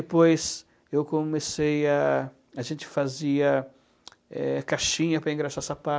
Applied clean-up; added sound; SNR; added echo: none; none; none; none.